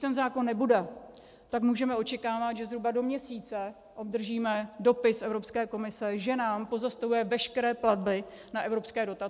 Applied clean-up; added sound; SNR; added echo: none; none; none; none.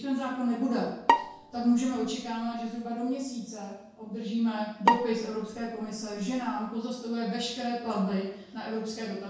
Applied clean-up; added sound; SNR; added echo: none; Bowed string instrument; 0 dB; reverberation time 0.6 s.